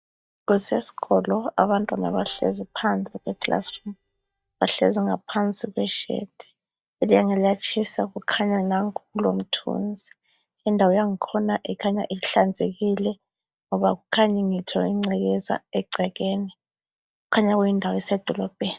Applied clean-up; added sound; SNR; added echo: neural mask model DeepFilterNet 3.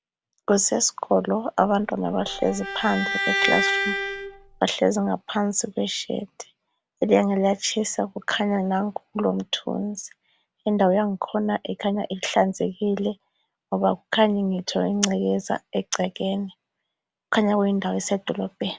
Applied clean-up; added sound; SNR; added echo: none; Bowed string instrument; 3 dB; none.